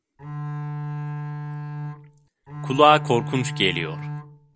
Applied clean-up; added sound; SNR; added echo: none; Bowed string instrument; 6 dB; none.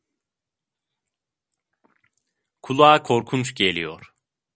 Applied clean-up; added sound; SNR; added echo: none; none; none; none.